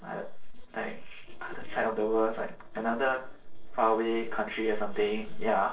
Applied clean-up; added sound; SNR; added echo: neural separator model SepFormer DNS4.